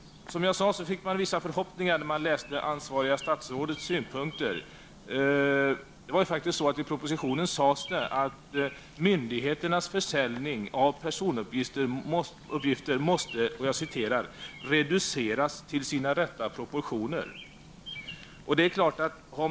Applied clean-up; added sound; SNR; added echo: none; Bird vocalization, bird call, bird song; 19 dB; none.